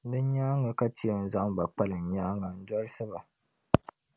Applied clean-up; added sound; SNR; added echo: none; none; none; none.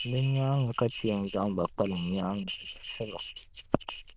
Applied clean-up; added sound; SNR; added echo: neural diffusion model UNIVERSE++.